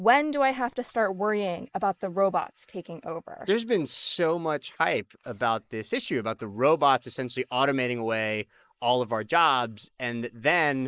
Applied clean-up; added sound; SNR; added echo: neural mask model Resemble Enhance denoiser.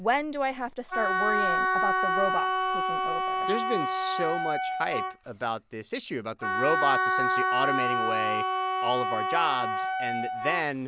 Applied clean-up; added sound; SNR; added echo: none; Wind instrument, woodwind instrument; -3 dB; none.